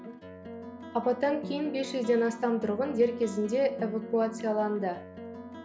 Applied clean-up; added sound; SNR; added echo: none; Plucked string instrument; 12 dB; none.